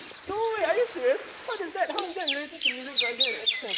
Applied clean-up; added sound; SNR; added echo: neural mask model Resemble Enhance denoiser.